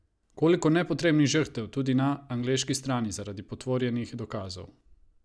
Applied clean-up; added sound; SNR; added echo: none; none; none; none.